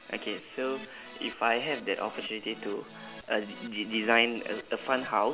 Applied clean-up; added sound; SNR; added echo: none; Keyboard (musical); 16 dB; none.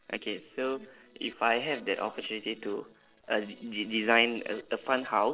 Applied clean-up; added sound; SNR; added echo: neural separator model SepFormer DNS4.